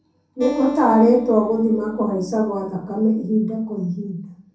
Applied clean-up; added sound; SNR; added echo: none; Acoustic guitar; 14 dB; reverberation time 0.5 s.